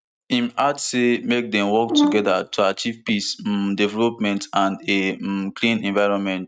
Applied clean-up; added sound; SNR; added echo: neural mask model RNNoise.